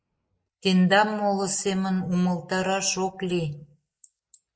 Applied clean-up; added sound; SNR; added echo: neural mask model Resemble Enhance denoiser.